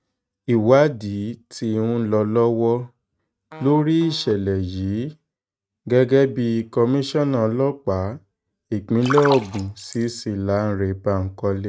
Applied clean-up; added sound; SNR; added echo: neural mask model RNNoise.